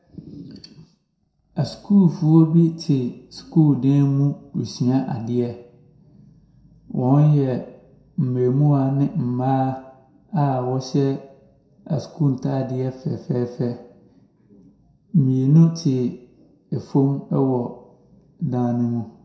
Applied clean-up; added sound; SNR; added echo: none; none; none; reverberation time 0.5 s.